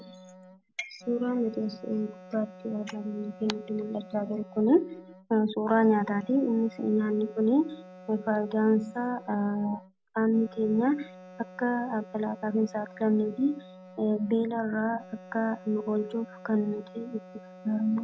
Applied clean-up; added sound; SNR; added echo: none; Wind instrument, woodwind instrument; 20 dB; none.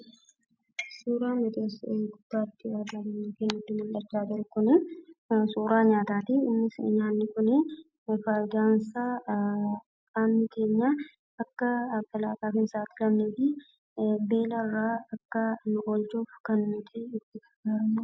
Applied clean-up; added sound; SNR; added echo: none; none; none; none.